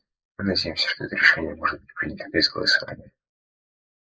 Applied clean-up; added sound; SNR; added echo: neural mask model Resemble Enhance denoiser.